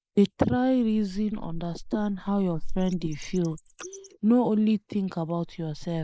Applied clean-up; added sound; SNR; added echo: neural mask model Resemble Enhance denoiser.